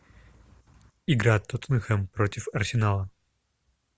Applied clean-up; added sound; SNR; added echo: none; none; none; none.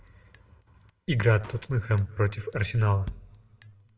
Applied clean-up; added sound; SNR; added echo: none; Drum kit; 20 dB; reverberation time 0.9 s.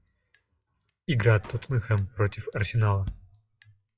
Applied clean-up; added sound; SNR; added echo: classical method WPE with log-MMSE.